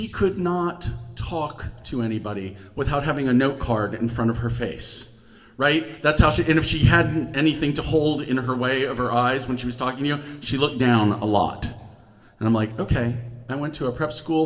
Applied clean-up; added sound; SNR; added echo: none; none; none; reverberation time 1.3 s.